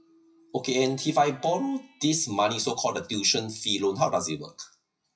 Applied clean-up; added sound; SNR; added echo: classical method WPE with log-MMSE.